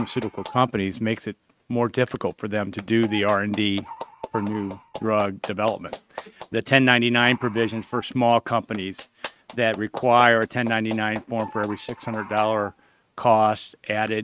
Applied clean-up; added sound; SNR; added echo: neural mask model RNNoise.